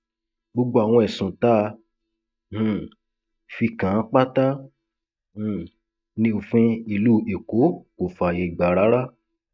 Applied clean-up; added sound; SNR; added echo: neural mask model DeepFilterNet 3.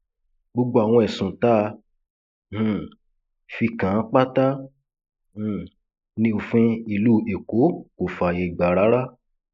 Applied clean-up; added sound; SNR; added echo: neural mask model Resemble Enhance denoiser.